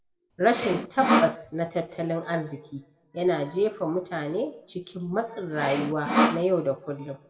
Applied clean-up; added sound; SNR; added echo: none; Sawing; -2 dB; reverberation time 0.5 s.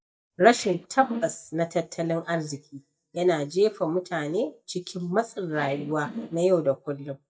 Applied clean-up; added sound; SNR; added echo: neural mask model DeepFilterNet 3.